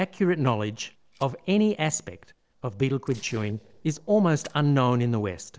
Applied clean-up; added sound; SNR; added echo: neural separator model SepFormer DNS4.